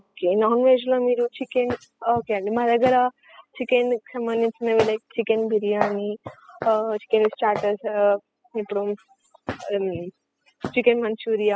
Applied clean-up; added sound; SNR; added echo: classical method spectral subtraction.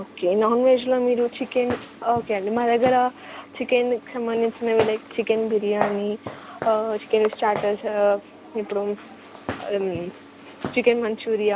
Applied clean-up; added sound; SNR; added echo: none; Walk, footsteps; 13 dB; none.